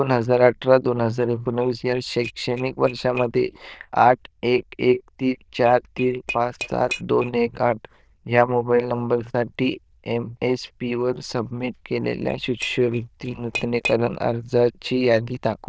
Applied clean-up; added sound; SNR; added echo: neural diffusion model UNIVERSE++.